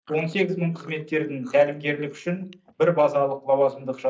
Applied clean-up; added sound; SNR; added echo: neural mask model DeepFilterNet 3.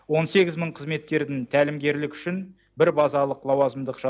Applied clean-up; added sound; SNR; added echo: none; none; none; none.